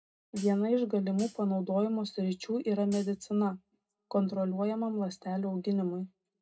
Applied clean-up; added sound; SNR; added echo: none; Hi-hat; 20 dB; reverberation time 0.2 s.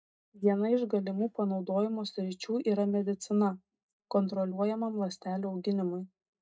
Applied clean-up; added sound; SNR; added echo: neural mask model DeepFilterNet 3.